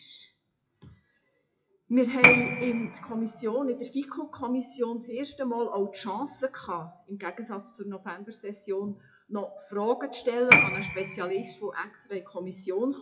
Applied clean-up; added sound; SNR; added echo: classical method WPE with log-MMSE.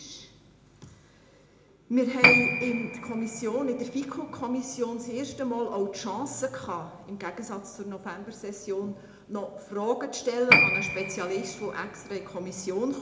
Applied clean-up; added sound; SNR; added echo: none; Piano; 0 dB; reverberation time 0.6 s.